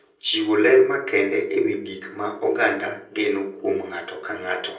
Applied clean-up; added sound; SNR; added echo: none; none; none; reverberation time 0.6 s.